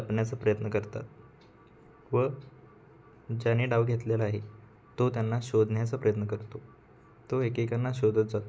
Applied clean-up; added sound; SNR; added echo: none; none; none; none.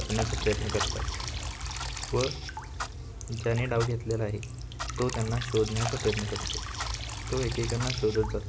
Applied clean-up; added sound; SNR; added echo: none; Clock + Drip; 3 dB; none.